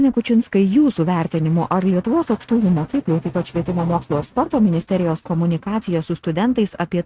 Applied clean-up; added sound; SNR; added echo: neural mask model RNNoise.